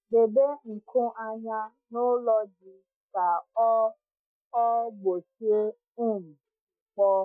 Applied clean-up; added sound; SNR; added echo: neural mask model DeepFilterNet 3.